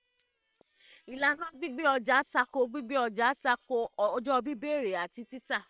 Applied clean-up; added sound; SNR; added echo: neural separator model SepFormer WHAM!.